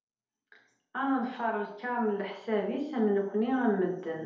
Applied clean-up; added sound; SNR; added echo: none; none; none; reverberation time 2.1 s.